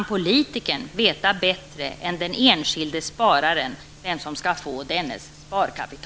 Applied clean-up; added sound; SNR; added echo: none; none; none; none.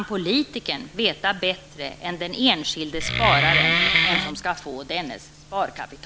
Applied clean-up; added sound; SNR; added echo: none; Wood; -5 dB; none.